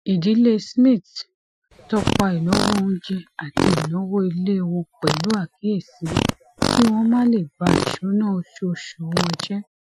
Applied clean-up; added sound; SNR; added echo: classical method Wiener filter.